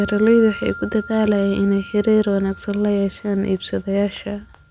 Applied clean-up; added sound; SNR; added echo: none; Wind chime; 18 dB; none.